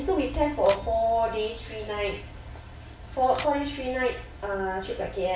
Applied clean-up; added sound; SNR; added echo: none; Typewriter; 18 dB; reverberation time 0.2 s.